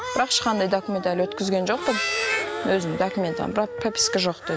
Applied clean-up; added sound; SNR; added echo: none; Harmonica; 7 dB; none.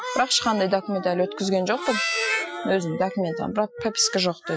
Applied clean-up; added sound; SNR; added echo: classical method Wiener filter.